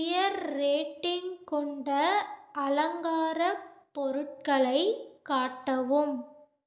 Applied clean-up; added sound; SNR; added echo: neural mask model Resemble Enhance denoiser.